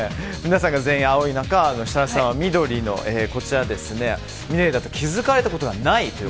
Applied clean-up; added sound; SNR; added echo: none; none; none; none.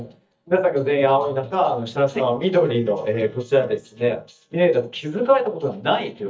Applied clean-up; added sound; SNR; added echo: neural mask model DeepFilterNet 3.